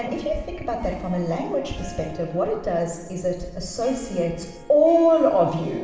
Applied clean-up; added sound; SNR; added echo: none; Harp; 20 dB; reverberation time 0.9 s.